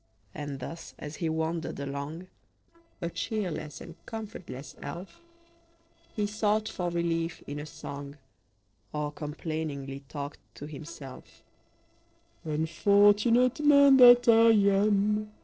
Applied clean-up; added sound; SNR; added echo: neural separator model SepFormer DNS4.